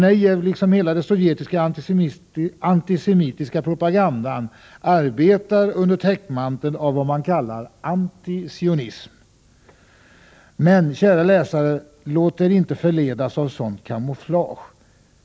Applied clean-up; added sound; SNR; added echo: none; none; none; none.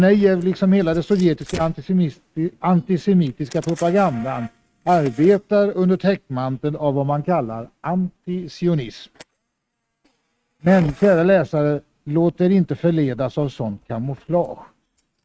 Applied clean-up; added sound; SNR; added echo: neural mask model RNNoise.